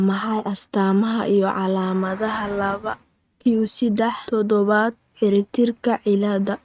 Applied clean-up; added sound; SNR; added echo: neural mask model RNNoise.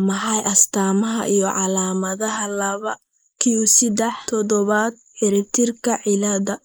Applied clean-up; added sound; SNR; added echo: neural mask model Resemble Enhance denoiser.